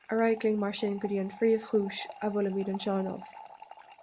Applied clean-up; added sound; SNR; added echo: none; Fill (with liquid) / Trickle, dribble; 18 dB; none.